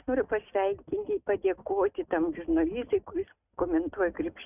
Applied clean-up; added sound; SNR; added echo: neural mask model RNNoise.